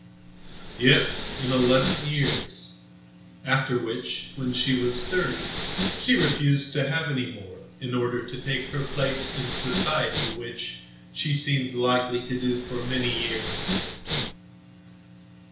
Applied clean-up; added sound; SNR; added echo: none; Respiratory sounds; 7 dB; reverberation time 0.5 s.